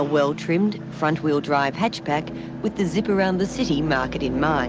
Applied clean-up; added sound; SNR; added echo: none; none; none; none.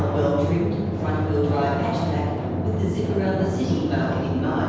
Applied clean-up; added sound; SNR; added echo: none; Drum; 1 dB; reverberation time 1.2 s.